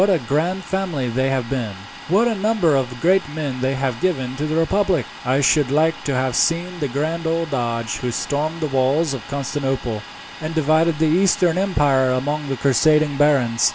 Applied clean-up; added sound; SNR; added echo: none; Domestic sounds, home sounds; 17 dB; none.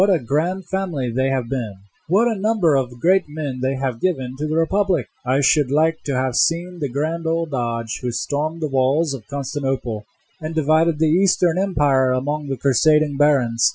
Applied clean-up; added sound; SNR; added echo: classical method Wiener filter.